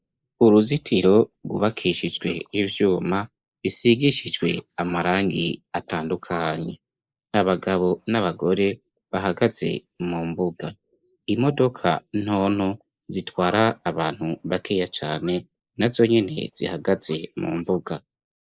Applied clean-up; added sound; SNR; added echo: neural mask model Resemble Enhance denoiser.